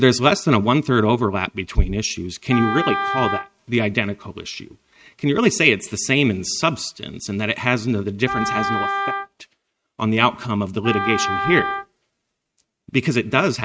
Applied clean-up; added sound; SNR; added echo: neural mask model RNNoise.